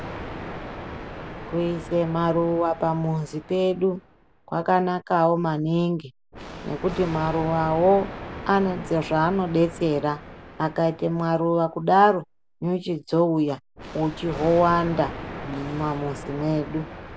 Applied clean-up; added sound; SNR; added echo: none; Thunder; 14 dB; none.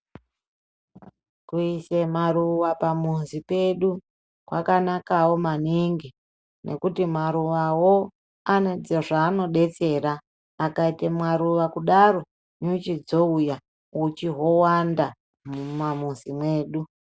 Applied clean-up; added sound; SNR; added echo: none; none; none; none.